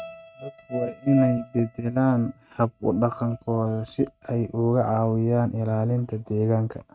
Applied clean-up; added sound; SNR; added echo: neural mask model RNNoise.